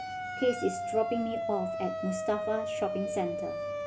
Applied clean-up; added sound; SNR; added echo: none; Siren; 2 dB; none.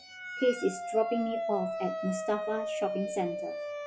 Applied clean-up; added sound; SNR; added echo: classical method log-MMSE.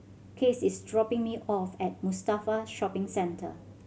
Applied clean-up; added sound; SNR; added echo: none; none; none; none.